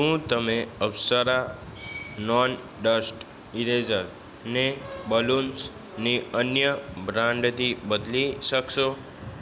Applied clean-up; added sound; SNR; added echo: none; none; none; none.